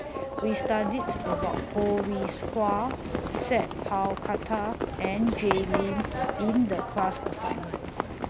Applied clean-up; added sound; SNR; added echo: none; Livestock, farm animals, working animals; 2 dB; none.